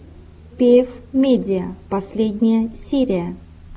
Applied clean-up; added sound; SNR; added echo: none; none; none; none.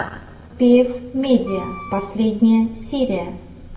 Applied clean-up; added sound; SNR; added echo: none; Wind instrument, woodwind instrument; 18 dB; reverberation time 0.9 s.